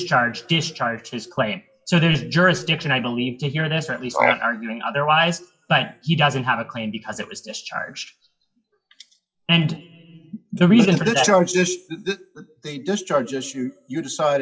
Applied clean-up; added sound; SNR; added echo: classical method WPE with log-MMSE.